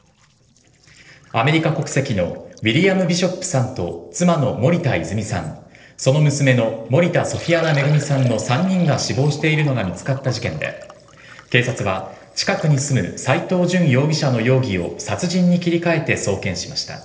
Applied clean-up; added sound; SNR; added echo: neural separator model SepFormer DNS4.